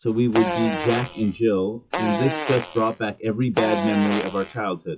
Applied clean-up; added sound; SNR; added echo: classical method WPE with log-MMSE.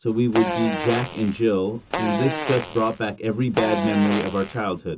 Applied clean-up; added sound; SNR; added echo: none; Fart; 6 dB; reverberation time 0.2 s.